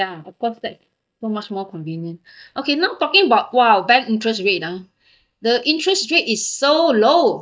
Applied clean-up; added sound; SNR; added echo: neural mask model DeepFilterNet 3.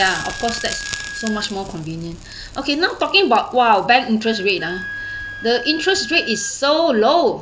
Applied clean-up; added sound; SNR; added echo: none; Wind instrument, woodwind instrument + Crackle; 13 dB; none.